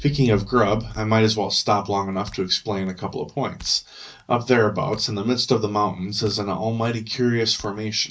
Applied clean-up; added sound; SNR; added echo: neural mask model DeepFilterNet 3.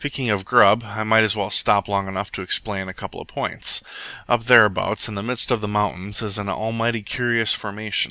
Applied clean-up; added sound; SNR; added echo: none; none; none; none.